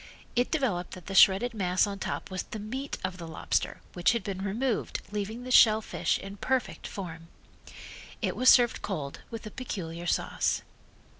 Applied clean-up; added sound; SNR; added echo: none; none; none; none.